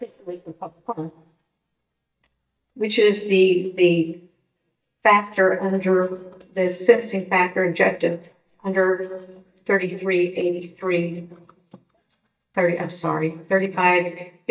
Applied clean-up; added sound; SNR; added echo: neural mask model DeepFilterNet 3.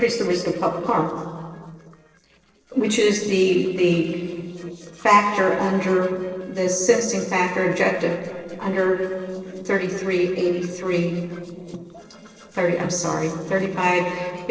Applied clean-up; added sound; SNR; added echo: neural separator model SepFormer DNS4.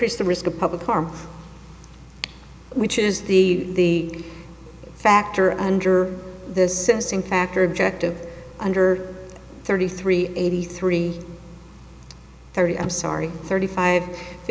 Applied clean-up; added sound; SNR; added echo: none; none; none; none.